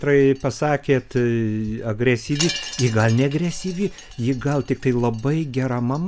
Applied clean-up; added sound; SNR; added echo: none; Wind chime; 16 dB; none.